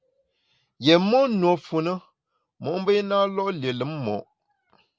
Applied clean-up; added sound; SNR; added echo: none; none; none; none.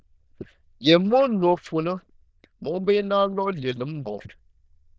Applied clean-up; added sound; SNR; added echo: neural diffusion model UNIVERSE++.